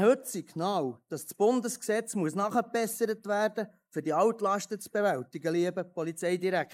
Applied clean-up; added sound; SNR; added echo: neural mask model Resemble Enhance denoiser.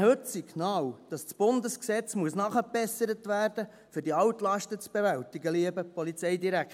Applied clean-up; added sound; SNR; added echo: none; none; none; none.